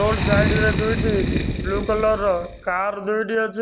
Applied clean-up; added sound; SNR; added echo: none; Boom; 2 dB; none.